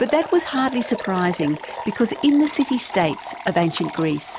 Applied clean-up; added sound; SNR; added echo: none; Fill (with liquid) / Trickle, dribble + Liquid; 13 dB; none.